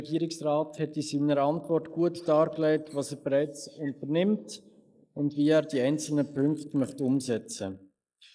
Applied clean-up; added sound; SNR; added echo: neural mask model Resemble Enhance denoiser.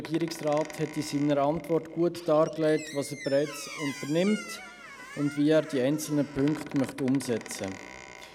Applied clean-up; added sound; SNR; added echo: none; Squeak; 15 dB; none.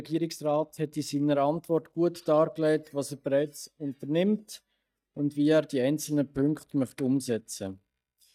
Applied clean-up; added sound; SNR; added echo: neural mask model DeepFilterNet 3.